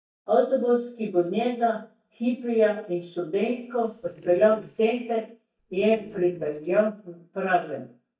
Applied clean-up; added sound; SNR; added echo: neural mask model DeepFilterNet 3.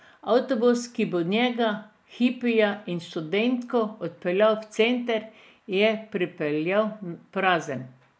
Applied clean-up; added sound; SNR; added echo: none; none; none; none.